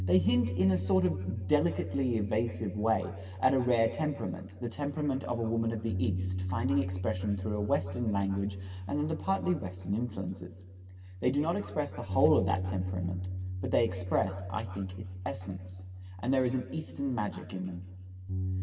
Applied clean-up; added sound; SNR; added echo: none; Bass guitar; 6 dB; reverberation time 1.4 s.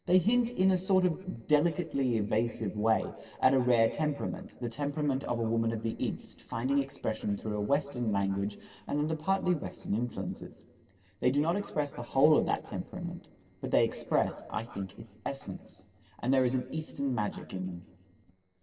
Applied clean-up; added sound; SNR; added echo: neural separator model SepFormer DNS4.